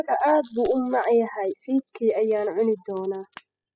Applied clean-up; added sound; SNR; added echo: classical method spectral subtraction.